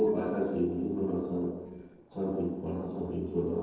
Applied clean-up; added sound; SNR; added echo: neural separator model SepFormer DNS4.